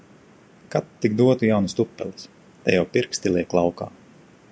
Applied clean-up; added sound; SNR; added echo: none; none; none; none.